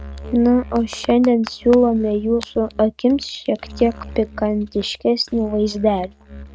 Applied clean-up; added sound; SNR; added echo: neural mask model RNNoise.